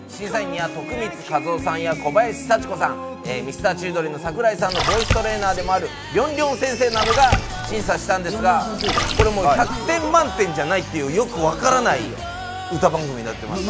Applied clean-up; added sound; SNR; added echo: none; Splash, splatter; 2 dB; none.